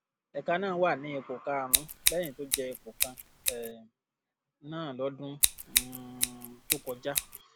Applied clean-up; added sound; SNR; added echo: none; Scissors; -4 dB; none.